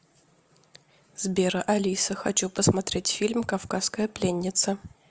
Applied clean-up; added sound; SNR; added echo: none; none; none; none.